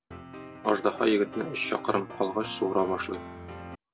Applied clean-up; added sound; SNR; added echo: none; Piano; 12 dB; none.